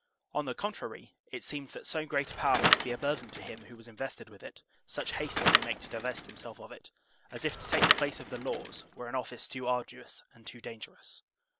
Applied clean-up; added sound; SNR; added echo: none; Bicycle; -4 dB; none.